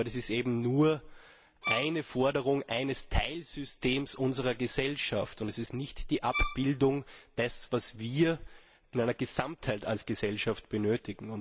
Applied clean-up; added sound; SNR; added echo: none; Bowed string instrument; 6 dB; none.